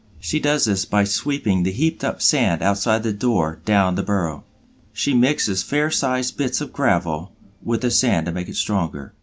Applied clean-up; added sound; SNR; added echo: none; none; none; none.